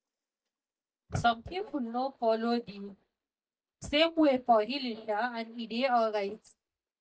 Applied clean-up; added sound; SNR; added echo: neural mask model DeepFilterNet 3.